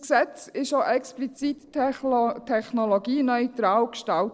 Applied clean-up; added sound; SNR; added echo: neural separator model SepFormer DNS4.